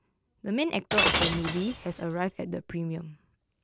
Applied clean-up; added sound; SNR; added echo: none; Shatter; -2 dB; none.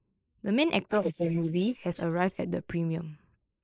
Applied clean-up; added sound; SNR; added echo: neural mask model Resemble Enhance denoiser.